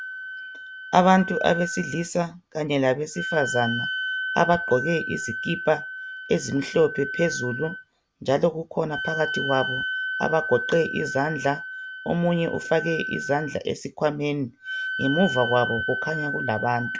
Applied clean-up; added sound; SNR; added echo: none; Wind instrument, woodwind instrument; 6 dB; none.